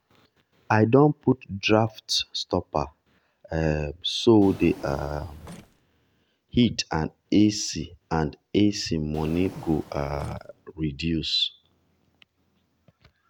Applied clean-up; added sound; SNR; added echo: none; Drawer open or close; 20 dB; none.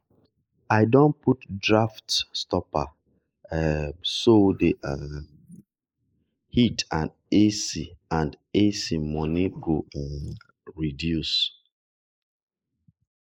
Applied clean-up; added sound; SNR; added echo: neural mask model Resemble Enhance denoiser.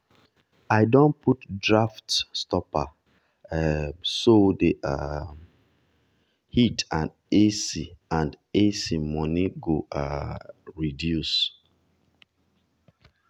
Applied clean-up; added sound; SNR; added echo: none; none; none; none.